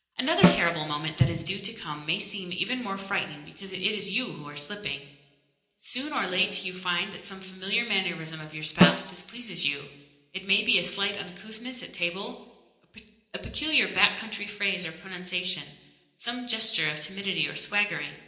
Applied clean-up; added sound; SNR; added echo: none; Snare drum; -2 dB; reverberation time 0.9 s.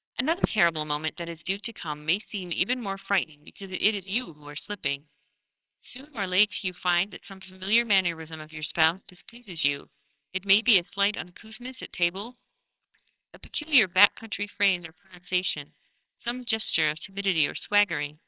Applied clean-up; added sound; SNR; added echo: neural separator model SepFormer WHAMR!.